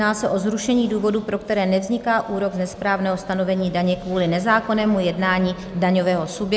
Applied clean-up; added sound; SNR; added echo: none; none; none; none.